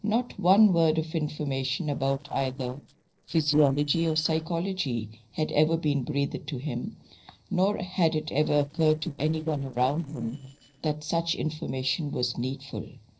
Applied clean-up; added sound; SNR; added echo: neural separator model SepFormer DNS4.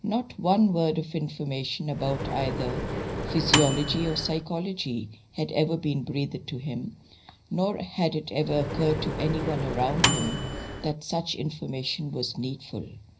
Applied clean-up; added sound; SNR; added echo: none; Microwave oven; 1 dB; reverberation time 0.4 s.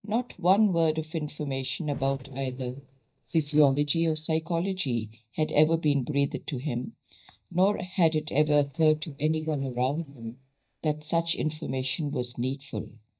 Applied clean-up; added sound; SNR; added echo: neural mask model DeepFilterNet 3.